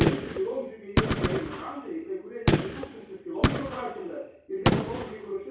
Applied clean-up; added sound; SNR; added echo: none; Gunshot, gunfire; -5 dB; reverberation time 0.6 s.